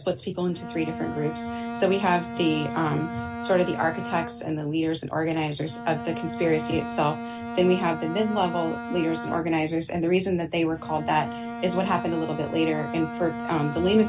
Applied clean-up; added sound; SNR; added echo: none; Bowed string instrument; 8 dB; none.